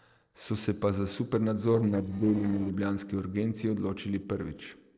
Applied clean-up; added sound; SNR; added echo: neural separator model SepFormer DNS4.